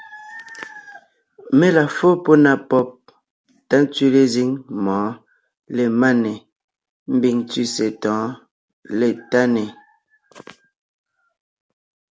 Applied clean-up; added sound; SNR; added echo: none; none; none; none.